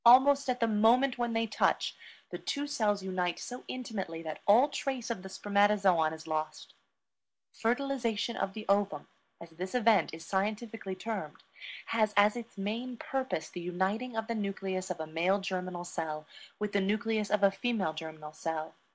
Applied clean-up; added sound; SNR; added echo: none; none; none; none.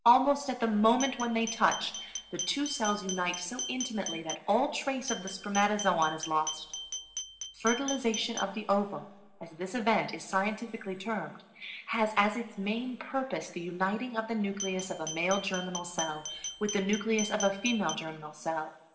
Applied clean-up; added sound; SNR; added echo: none; Glass; 9 dB; reverberation time 1.1 s.